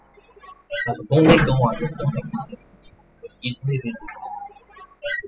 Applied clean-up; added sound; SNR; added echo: classical method spectral subtraction.